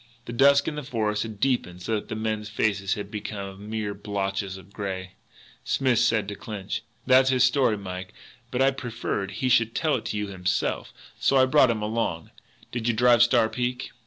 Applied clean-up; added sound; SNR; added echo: none; none; none; none.